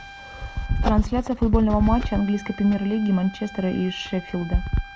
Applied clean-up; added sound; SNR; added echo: none; Trumpet; 20 dB; none.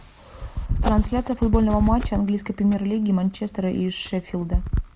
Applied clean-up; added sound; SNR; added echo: none; none; none; none.